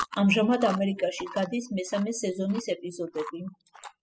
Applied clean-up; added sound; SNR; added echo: classical method spectral subtraction.